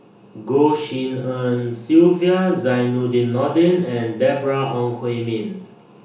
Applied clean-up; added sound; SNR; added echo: none; none; none; reverberation time 0.8 s.